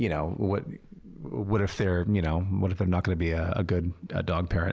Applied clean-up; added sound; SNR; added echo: none; none; none; none.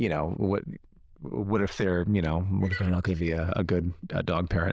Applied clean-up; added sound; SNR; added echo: neural diffusion model UNIVERSE++.